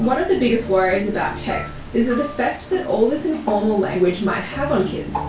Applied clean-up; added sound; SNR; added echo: none; Bird; 15 dB; reverberation time 0.2 s.